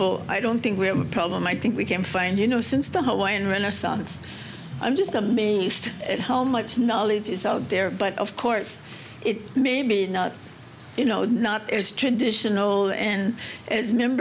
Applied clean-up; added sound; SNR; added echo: none; none; none; none.